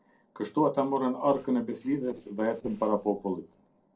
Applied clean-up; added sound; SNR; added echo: neural separator model SepFormer DNS4.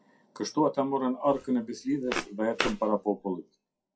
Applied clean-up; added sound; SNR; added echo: classical method WPE with log-MMSE.